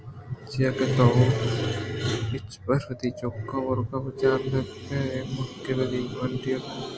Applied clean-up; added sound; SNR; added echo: none; none; none; none.